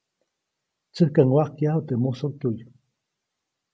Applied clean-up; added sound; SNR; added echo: none; none; none; none.